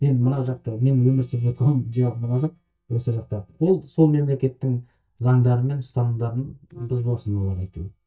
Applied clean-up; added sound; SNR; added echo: neural mask model DeepFilterNet 3.